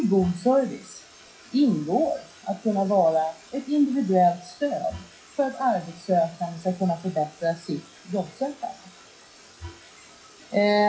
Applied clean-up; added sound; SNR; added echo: classical method WPE with log-MMSE.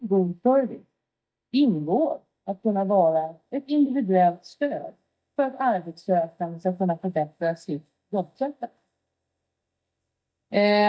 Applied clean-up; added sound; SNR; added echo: neural mask model DeepFilterNet 3.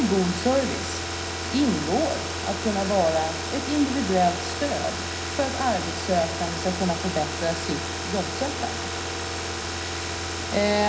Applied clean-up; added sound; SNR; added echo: none; Car; 3 dB; reverberation time 0.4 s.